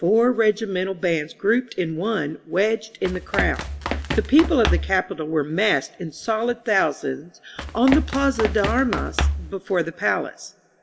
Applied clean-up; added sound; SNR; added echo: none; Run; 3 dB; reverberation time 0.6 s.